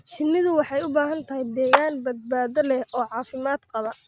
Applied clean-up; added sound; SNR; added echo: neural mask model RNNoise.